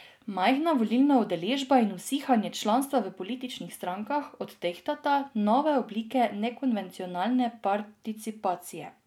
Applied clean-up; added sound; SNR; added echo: none; none; none; none.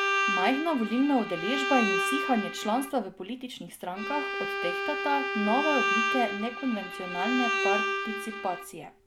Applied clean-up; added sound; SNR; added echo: none; Bowed string instrument; 1 dB; none.